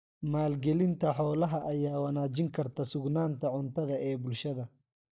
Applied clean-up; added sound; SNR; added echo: neural mask model DeepFilterNet 3.